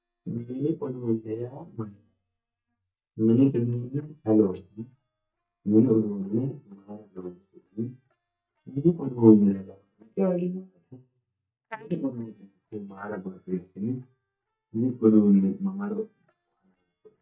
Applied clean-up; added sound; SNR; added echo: neural mask model DeepFilterNet 3.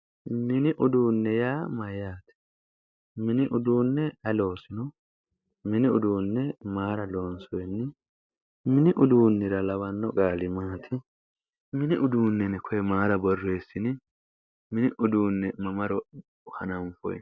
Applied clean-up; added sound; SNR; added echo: none; none; none; none.